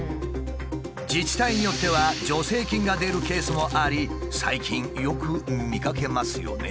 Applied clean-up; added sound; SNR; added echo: none; Crumpling, crinkling; 17 dB; none.